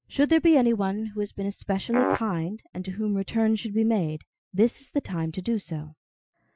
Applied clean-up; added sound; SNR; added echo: classical method Wiener filter.